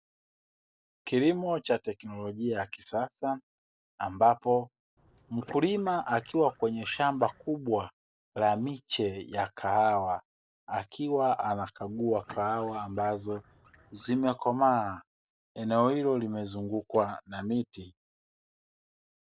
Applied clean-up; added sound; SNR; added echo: neural separator model SepFormer DNS4.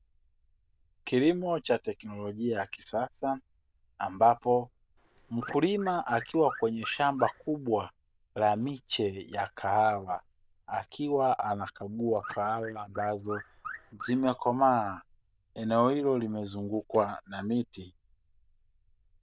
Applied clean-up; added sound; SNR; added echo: neural diffusion model UNIVERSE++.